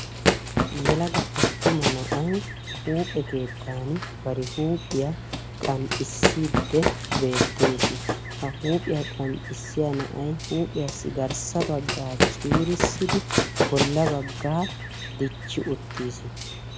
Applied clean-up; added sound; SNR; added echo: none; Run; -1 dB; none.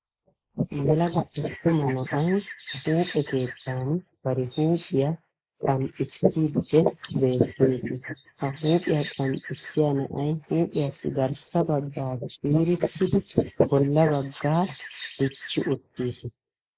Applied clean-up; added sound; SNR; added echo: neural mask model Resemble Enhance denoiser.